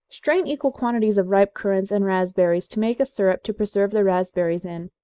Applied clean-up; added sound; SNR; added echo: neural mask model Resemble Enhance denoiser.